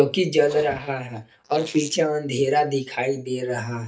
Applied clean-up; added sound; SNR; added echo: neural mask model DeepFilterNet 3.